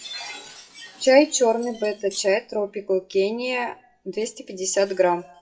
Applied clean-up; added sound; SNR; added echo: classical method WPE with log-MMSE.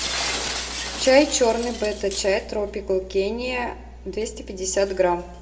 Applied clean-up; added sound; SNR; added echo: none; Shatter; 10 dB; reverberation time 1.0 s.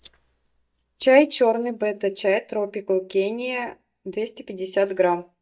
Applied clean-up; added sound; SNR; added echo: neural mask model DeepFilterNet 3.